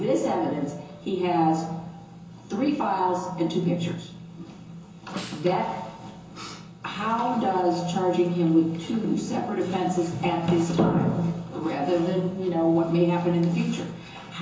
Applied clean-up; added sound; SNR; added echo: none; Snare drum; 17 dB; reverberation time 0.7 s.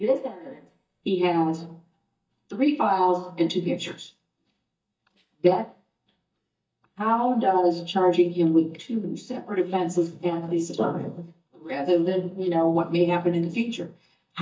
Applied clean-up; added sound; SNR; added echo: neural mask model DeepFilterNet 3.